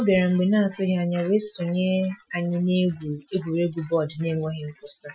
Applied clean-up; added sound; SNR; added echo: classical method Wiener filter.